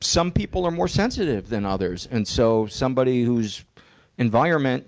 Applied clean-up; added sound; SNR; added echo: none; none; none; none.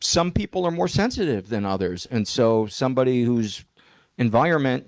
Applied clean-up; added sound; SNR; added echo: neural mask model Resemble Enhance denoiser.